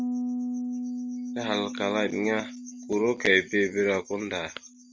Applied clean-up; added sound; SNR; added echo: neural mask model RNNoise.